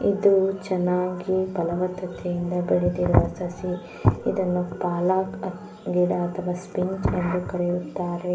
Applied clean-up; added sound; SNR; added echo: none; none; none; reverberation time 0.7 s.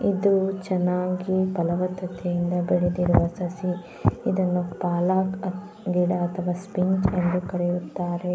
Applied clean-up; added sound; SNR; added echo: none; none; none; none.